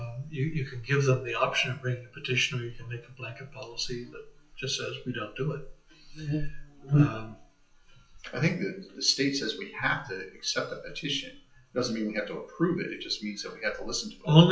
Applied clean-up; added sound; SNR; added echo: classical method WPE with log-MMSE.